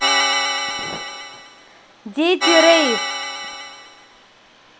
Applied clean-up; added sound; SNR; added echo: none; Organ; 0 dB; none.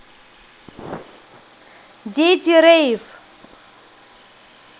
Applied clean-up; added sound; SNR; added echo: none; none; none; none.